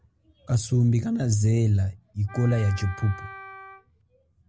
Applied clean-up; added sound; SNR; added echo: none; Wind instrument, woodwind instrument; 17 dB; none.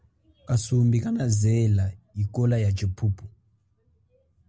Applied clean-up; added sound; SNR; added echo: none; none; none; none.